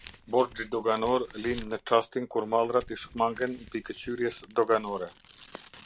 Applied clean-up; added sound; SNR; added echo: none; Tearing; 19 dB; none.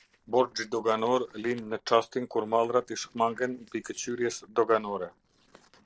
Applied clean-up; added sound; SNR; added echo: neural separator model SepFormer DNS4.